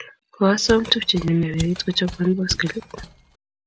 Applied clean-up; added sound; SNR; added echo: none; Mechanisms; 13 dB; none.